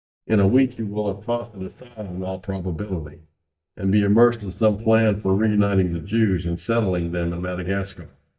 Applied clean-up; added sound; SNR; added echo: neural mask model DeepFilterNet 3.